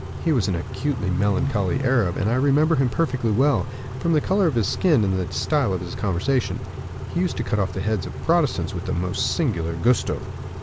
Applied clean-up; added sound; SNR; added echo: none; Idling / Accelerating, revving, vroom / Car; 8 dB; none.